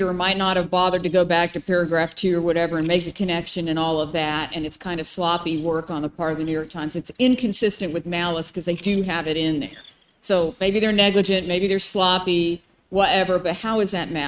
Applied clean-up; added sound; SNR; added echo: neural mask model RNNoise.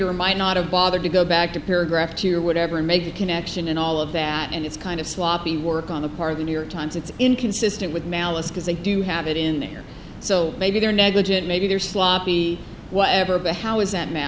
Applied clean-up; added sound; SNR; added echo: none; none; none; none.